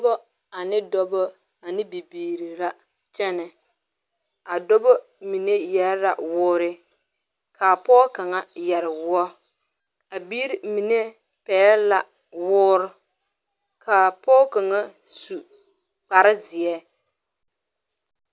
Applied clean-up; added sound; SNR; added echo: none; none; none; none.